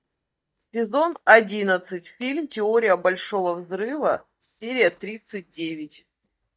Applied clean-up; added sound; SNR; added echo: neural mask model DeepFilterNet 3.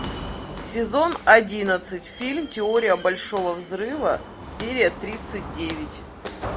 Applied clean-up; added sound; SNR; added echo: none; Walk, footsteps; 12 dB; none.